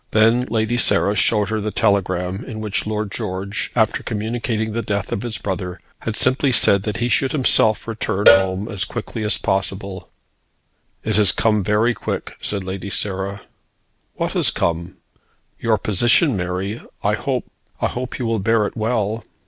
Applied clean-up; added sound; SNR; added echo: none; Cowbell; 1 dB; none.